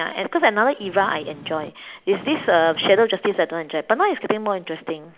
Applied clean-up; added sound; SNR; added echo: none; Purr; 19 dB; none.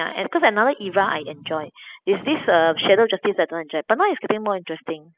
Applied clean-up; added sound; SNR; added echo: classical method spectral subtraction.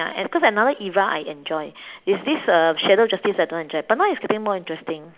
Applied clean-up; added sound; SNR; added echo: none; none; none; none.